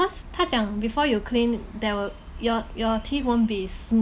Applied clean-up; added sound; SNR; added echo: none; none; none; none.